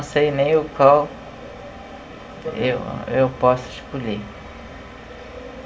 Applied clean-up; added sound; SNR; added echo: none; none; none; reverberation time 0.8 s.